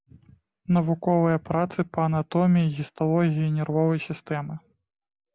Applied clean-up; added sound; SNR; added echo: none; none; none; none.